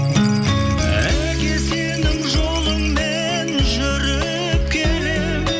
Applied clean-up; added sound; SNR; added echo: none; Rattle; 16 dB; none.